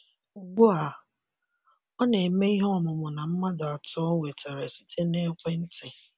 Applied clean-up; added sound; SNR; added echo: none; none; none; none.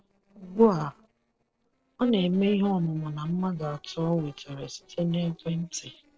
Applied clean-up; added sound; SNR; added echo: neural separator model SepFormer DNS4.